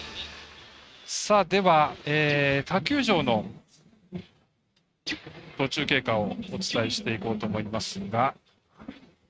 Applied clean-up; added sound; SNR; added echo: neural mask model RNNoise.